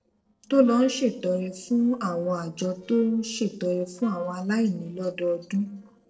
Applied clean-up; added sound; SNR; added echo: neural separator model SepFormer DNS4.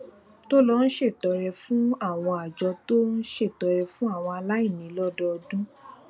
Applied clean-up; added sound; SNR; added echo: none; none; none; none.